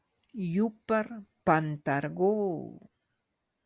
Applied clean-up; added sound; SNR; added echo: none; none; none; none.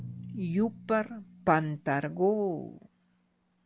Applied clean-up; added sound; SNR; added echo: none; Drum; 17 dB; none.